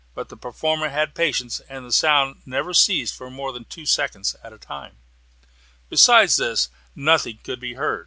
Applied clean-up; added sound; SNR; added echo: none; none; none; none.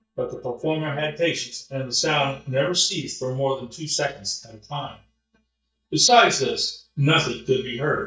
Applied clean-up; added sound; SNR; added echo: neural mask model DeepFilterNet 3.